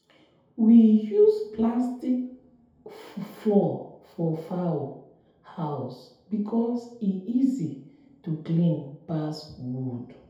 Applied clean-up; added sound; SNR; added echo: none; none; none; reverberation time 0.8 s.